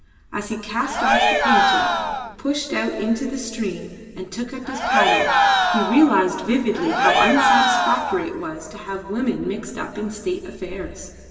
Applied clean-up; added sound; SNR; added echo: none; Cheering; -4 dB; reverberation time 2.0 s.